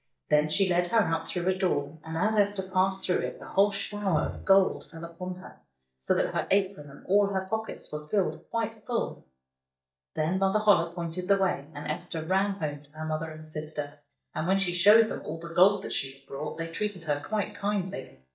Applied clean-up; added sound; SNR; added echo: neural mask model DeepFilterNet 3.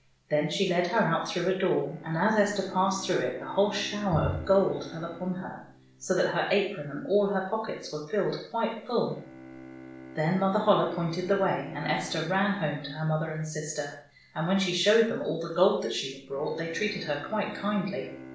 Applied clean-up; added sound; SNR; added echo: none; Bowed string instrument; 18 dB; reverberation time 0.5 s.